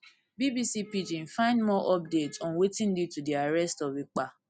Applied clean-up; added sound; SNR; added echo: none; none; none; none.